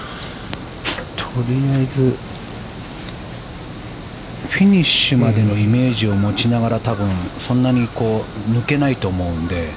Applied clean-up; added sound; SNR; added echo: none; none; none; none.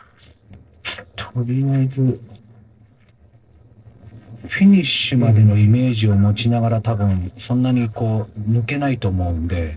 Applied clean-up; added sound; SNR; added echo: neural separator model SepFormer DNS4.